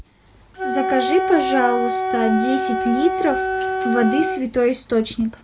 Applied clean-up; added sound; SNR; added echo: none; Wind instrument, woodwind instrument; 2 dB; none.